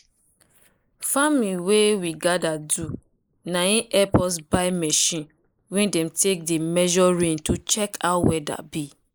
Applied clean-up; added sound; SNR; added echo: neural mask model Resemble Enhance denoiser.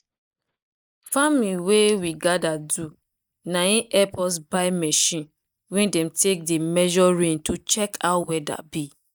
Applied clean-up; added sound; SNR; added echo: neural mask model DeepFilterNet 3.